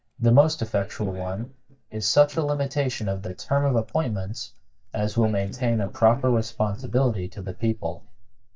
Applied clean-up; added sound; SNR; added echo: neural mask model DeepFilterNet 3.